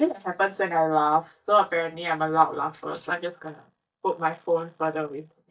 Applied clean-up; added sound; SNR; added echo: neural mask model DeepFilterNet 3.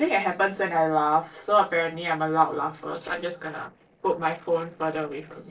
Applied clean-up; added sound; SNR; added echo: neural separator model SepFormer DNS4.